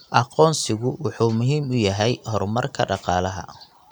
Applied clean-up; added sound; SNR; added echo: none; none; none; none.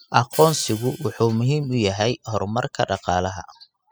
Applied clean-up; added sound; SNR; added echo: classical method spectral subtraction.